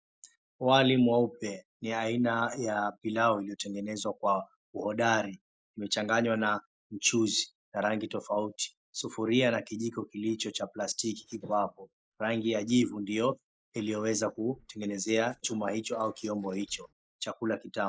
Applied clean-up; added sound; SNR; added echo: neural mask model Resemble Enhance denoiser.